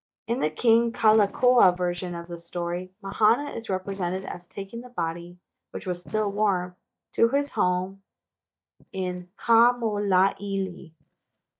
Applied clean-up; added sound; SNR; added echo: neural mask model DeepFilterNet 3.